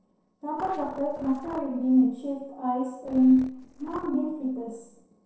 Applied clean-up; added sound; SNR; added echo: neural separator model SepFormer DNS4.